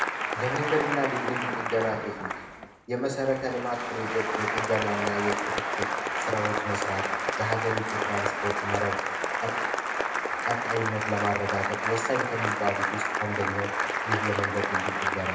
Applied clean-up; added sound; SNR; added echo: none; Applause; -2 dB; reverberation time 0.7 s.